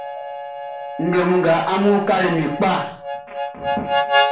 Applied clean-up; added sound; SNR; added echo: none; Harmonica; 3 dB; reverberation time 0.5 s.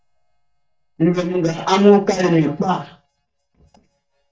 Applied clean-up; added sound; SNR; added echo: neural mask model DeepFilterNet 3.